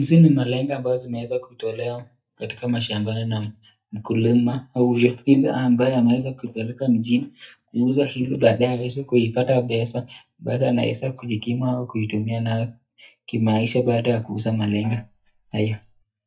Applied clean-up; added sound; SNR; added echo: neural mask model DeepFilterNet 3.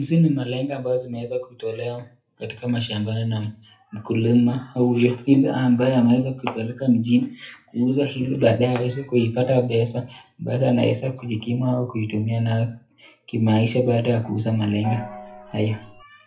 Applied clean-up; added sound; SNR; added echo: none; Gong; 14 dB; reverberation time 0.3 s.